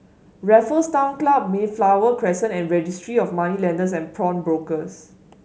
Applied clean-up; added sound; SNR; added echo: none; none; none; none.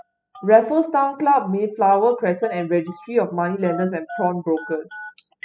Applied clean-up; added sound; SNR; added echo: classical method spectral subtraction.